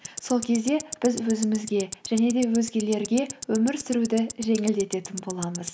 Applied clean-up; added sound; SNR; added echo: none; Tick-tock; 13 dB; none.